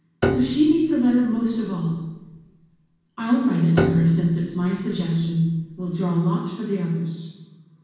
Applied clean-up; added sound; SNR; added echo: none; Piano; 8 dB; reverberation time 1.2 s.